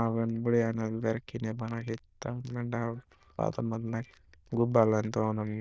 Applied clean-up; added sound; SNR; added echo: neural diffusion model UNIVERSE++.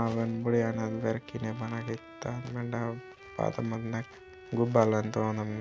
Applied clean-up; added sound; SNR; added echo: none; Bowed string instrument; 16 dB; none.